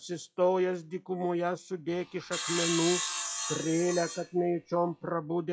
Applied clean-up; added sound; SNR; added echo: classical method WPE with log-MMSE.